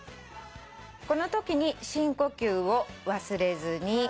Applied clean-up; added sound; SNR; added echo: none; none; none; none.